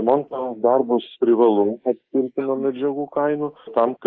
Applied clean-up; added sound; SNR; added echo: neural mask model Resemble Enhance denoiser.